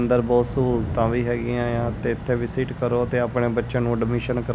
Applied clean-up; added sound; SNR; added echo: none; Thunder; 14 dB; none.